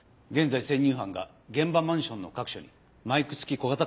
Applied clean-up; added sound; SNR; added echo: none; none; none; none.